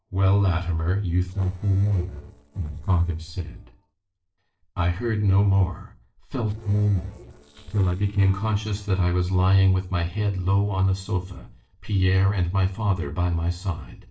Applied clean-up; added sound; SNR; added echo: neural separator model SepFormer DNS4.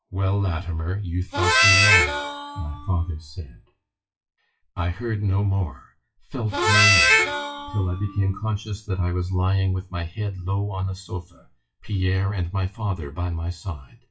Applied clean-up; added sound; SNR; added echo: classical method WPE with log-MMSE.